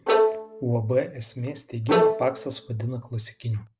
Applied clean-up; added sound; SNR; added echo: none; Bowed string instrument; -2 dB; none.